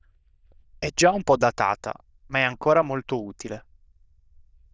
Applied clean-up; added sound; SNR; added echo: neural diffusion model UNIVERSE++.